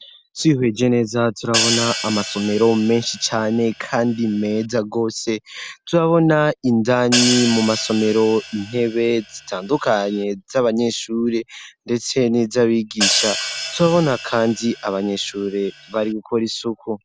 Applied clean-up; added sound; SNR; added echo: none; Hi-hat; 7 dB; none.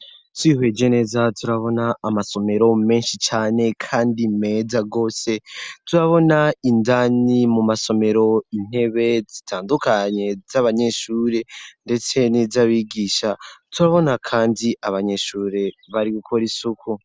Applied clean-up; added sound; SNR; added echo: none; none; none; none.